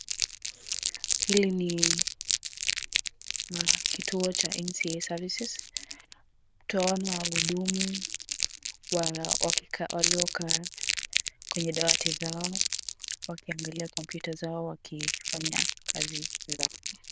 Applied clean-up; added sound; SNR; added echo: neural diffusion model UNIVERSE++.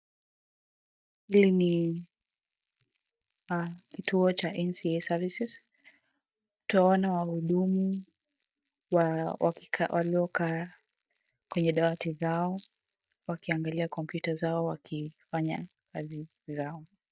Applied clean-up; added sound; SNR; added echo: neural mask model DeepFilterNet 3.